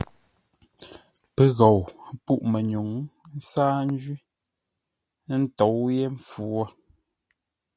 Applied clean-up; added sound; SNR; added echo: none; none; none; none.